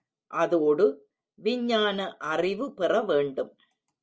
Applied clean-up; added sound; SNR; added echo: none; none; none; none.